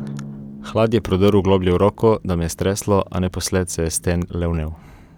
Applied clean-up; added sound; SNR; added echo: none; Drum; 20 dB; none.